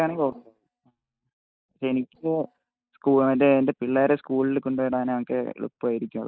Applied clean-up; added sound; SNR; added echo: neural mask model DeepFilterNet 3.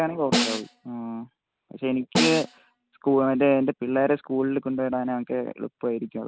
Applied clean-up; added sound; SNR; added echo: none; Snare drum; 2 dB; none.